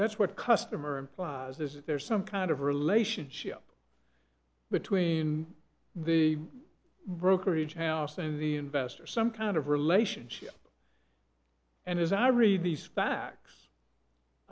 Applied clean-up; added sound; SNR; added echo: none; none; none; none.